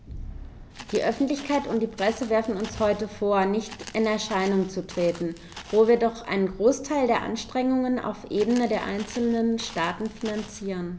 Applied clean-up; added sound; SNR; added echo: none; Walk, footsteps; 19 dB; none.